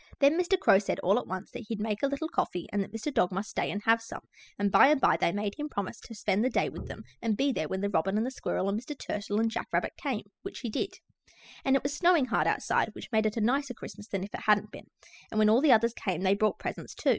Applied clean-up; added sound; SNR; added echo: classical method spectral subtraction.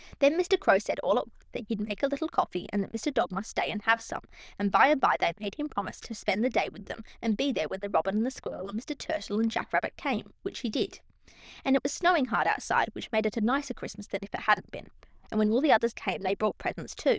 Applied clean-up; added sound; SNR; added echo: neural diffusion model UNIVERSE++.